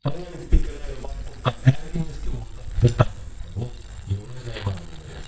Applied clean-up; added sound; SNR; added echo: neural mask model DeepFilterNet 3.